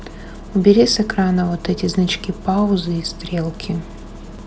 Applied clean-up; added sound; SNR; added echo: none; Engine starting; 15 dB; none.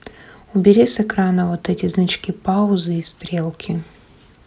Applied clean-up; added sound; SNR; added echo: none; none; none; none.